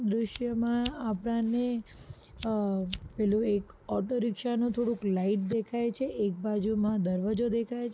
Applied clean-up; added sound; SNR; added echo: none; Fire; 14 dB; none.